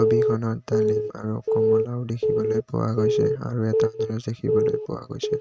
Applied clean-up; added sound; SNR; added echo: neural mask model RNNoise.